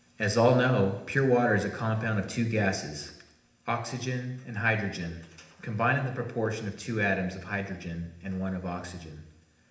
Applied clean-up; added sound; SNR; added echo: none; none; none; reverberation time 0.8 s.